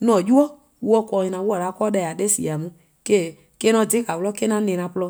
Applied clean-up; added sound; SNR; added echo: none; none; none; none.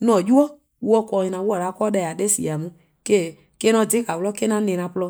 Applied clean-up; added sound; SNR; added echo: neural mask model Resemble Enhance denoiser.